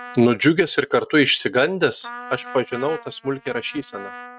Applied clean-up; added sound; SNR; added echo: neural mask model RNNoise.